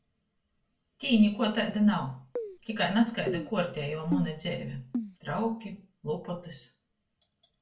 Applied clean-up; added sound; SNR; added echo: none; Keyboard (musical); 7 dB; reverberation time 0.3 s.